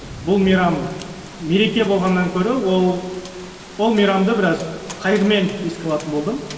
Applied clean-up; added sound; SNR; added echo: none; Rain; 17 dB; reverberation time 2.2 s.